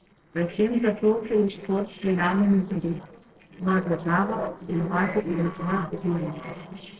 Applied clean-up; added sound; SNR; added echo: neural separator model SepFormer DNS4.